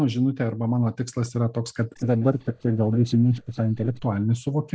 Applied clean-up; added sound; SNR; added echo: neural mask model DeepFilterNet 3.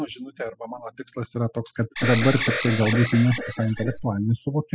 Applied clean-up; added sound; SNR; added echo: classical method spectral subtraction.